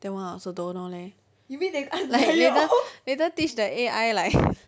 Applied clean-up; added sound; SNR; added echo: none; none; none; none.